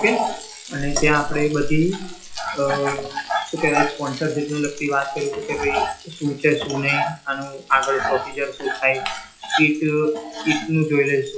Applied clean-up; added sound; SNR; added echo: classical method WPE with log-MMSE.